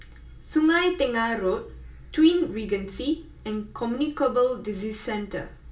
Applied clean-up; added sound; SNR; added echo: none; none; none; reverberation time 0.1 s.